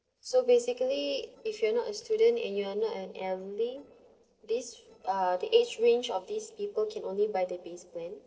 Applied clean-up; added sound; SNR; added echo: neural separator model SepFormer DNS4.